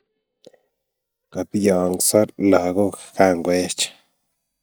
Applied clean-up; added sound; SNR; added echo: neural mask model DeepFilterNet 3.